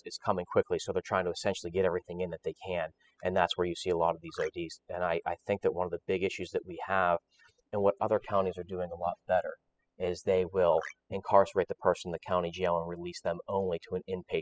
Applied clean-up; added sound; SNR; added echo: classical method spectral subtraction.